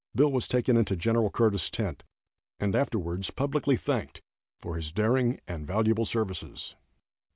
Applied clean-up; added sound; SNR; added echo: none; none; none; none.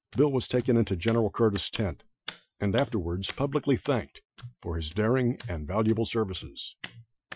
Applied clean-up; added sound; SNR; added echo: classical method Wiener filter.